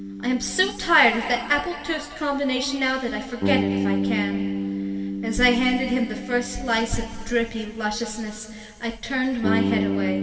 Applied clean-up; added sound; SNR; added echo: none; Bass guitar; 4 dB; reverberation time 2.5 s.